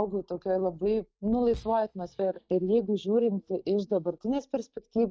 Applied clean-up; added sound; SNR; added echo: neural mask model DeepFilterNet 3.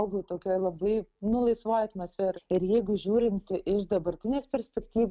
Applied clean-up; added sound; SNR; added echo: none; none; none; none.